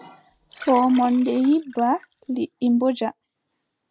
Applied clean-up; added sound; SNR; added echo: none; Liquid; 20 dB; none.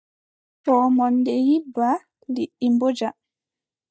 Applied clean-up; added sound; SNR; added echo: neural mask model DeepFilterNet 3.